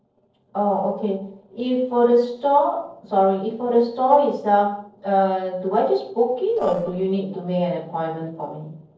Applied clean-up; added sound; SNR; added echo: neural separator model SepFormer DNS4.